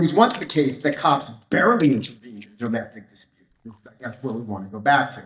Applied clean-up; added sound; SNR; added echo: neural mask model DeepFilterNet 3.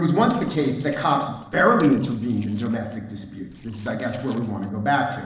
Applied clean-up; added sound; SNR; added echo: neural separator model SepFormer DNS4.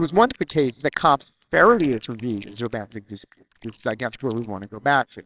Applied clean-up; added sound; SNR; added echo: neural separator model SepFormer WHAMR!.